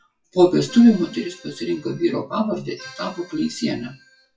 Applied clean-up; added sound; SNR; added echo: classical method WPE with log-MMSE.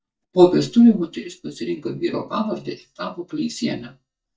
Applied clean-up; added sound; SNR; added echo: neural mask model DeepFilterNet 3.